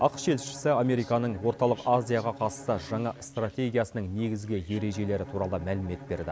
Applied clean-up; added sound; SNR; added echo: none; Bowed string instrument; 16 dB; none.